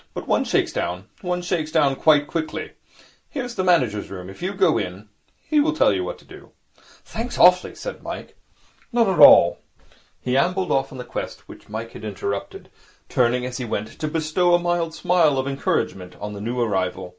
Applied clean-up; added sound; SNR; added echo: none; none; none; none.